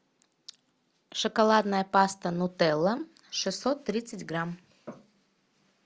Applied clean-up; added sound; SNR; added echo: none; none; none; none.